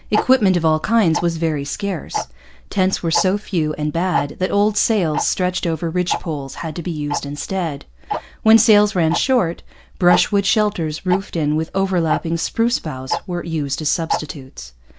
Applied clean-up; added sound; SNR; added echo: none; Tick-tock; 11 dB; none.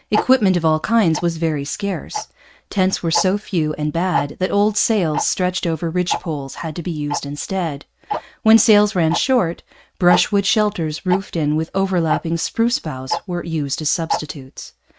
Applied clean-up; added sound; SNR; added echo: neural mask model RNNoise.